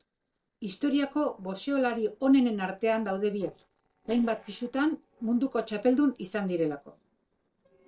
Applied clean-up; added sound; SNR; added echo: neural separator model SepFormer DNS4.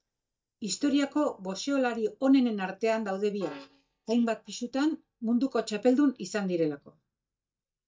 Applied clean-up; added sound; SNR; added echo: neural mask model DeepFilterNet 3.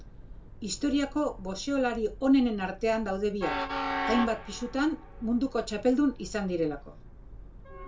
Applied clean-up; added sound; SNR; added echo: none; Train; 9 dB; reverberation time 0.2 s.